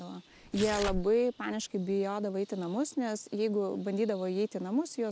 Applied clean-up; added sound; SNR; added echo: none; Tearing; 9 dB; none.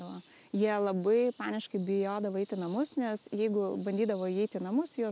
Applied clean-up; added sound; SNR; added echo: none; none; none; none.